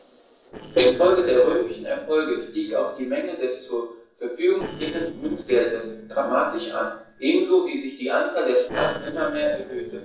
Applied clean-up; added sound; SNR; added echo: neural separator model SepFormer DNS4.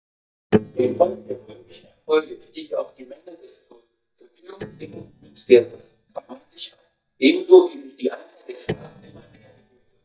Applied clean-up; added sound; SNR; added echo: neural mask model DeepFilterNet 3.